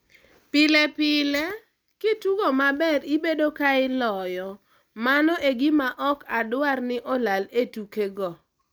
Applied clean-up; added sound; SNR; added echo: none; none; none; none.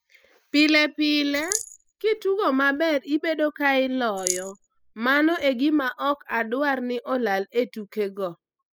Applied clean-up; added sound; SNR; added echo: classical method spectral subtraction.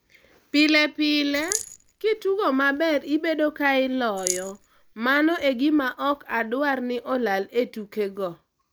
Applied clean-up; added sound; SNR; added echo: none; Rattle; 9 dB; none.